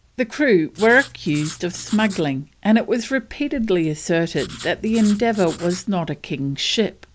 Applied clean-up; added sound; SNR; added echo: none; Writing; 17 dB; none.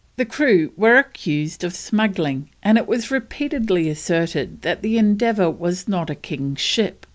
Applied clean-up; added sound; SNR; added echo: none; none; none; none.